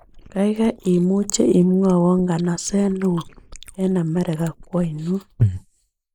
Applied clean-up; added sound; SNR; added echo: neural mask model Resemble Enhance denoiser.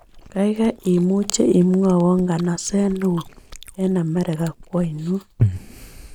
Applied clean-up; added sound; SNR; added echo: none; Chewing, mastication; 11 dB; none.